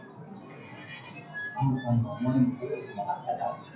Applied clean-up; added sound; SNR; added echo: classical method WPE with log-MMSE.